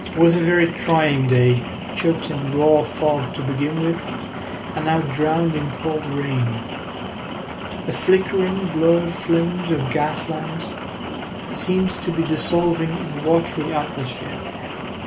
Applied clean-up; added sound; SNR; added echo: none; Rain; 8 dB; none.